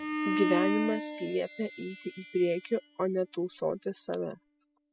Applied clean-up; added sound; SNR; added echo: classical method spectral subtraction.